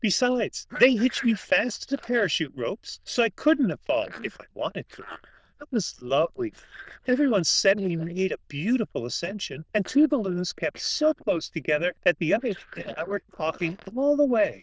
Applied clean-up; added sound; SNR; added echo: neural diffusion model UNIVERSE++.